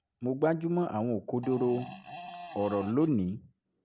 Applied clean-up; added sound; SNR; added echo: none; Fart; 13 dB; none.